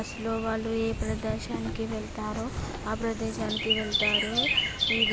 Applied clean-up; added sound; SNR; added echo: none; Chirp, tweet; 0 dB; none.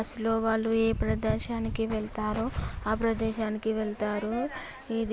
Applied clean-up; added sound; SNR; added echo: none; none; none; none.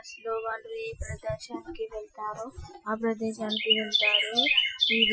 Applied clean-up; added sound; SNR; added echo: classical method Wiener filter.